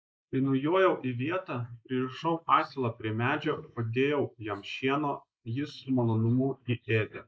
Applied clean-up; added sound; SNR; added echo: neural mask model Resemble Enhance denoiser.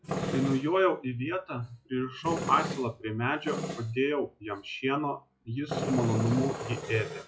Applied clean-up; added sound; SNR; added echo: classical method log-MMSE.